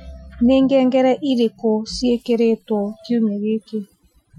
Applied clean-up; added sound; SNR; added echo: classical method Wiener filter.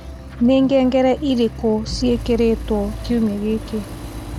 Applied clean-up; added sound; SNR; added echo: none; Accelerating, revving, vroom; 18 dB; none.